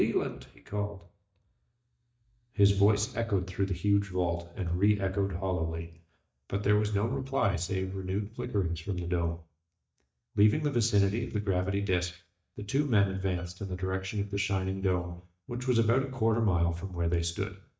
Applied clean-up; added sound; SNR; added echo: neural mask model DeepFilterNet 3.